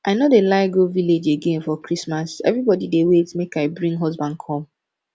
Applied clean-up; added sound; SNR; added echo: none; none; none; none.